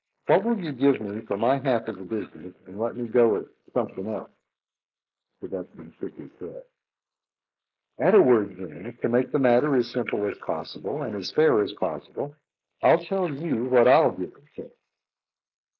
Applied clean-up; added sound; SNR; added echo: neural mask model Resemble Enhance denoiser.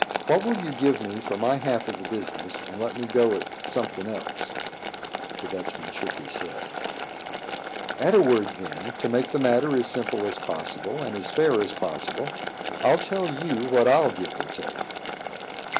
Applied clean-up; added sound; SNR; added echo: none; Boiling; 5 dB; none.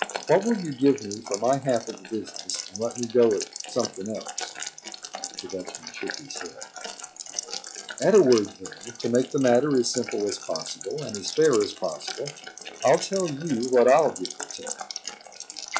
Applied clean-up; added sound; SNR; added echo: classical method log-MMSE.